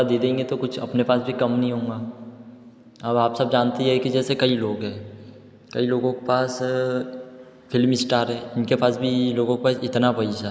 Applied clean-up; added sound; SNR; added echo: none; none; none; none.